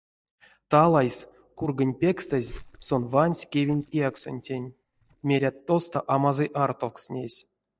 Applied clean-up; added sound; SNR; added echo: neural mask model DeepFilterNet 3.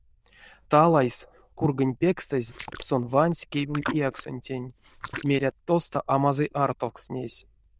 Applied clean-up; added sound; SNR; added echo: neural diffusion model UNIVERSE++.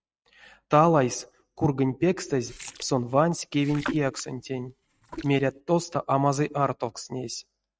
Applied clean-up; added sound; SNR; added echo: neural mask model RNNoise.